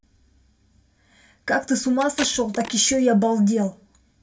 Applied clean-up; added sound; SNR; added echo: none; Packing tape, duct tape; 13 dB; reverberation time 0.2 s.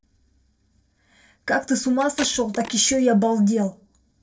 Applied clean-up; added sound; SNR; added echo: neural separator model SepFormer DNS4.